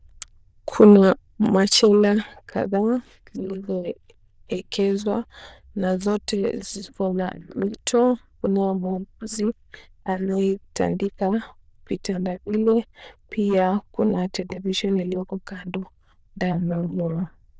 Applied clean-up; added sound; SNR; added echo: neural diffusion model UNIVERSE++.